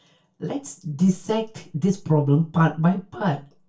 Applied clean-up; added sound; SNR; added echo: none; none; none; reverberation time 0.2 s.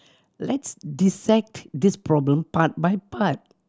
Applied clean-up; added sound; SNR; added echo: none; none; none; none.